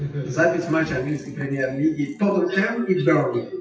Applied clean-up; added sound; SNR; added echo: classical method WPE with log-MMSE.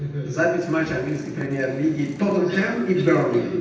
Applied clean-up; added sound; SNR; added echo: none; Purr; 19 dB; reverberation time 0.8 s.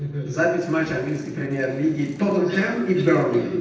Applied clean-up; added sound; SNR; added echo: neural separator model SepFormer DNS4.